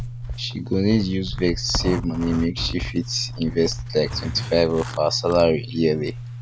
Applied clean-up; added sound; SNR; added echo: none; Zipper (clothing); 8 dB; none.